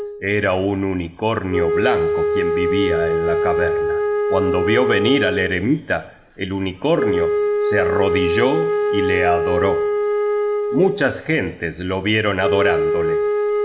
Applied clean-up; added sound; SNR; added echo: none; Wind instrument, woodwind instrument; -1 dB; none.